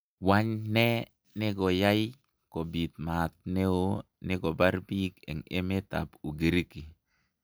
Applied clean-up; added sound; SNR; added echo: none; none; none; none.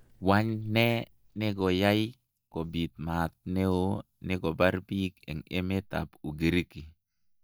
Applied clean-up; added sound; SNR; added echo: neural mask model DeepFilterNet 3.